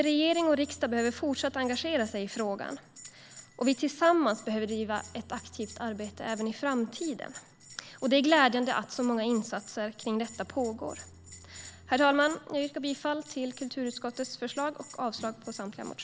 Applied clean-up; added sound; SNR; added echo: none; Bell + Bowed string instrument; 20 dB; none.